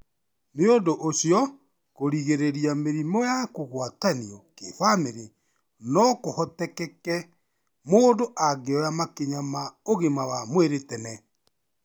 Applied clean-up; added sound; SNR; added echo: none; none; none; none.